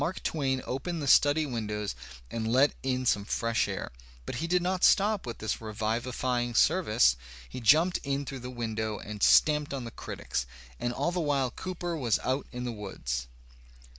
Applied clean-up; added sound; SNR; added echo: none; none; none; none.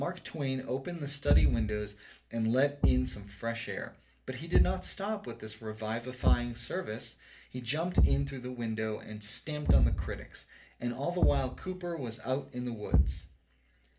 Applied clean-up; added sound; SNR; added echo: none; Thump, thud; -1 dB; reverberation time 0.3 s.